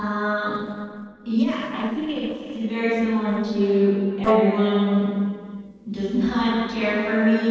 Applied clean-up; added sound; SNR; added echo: neural separator model SepFormer DNS4.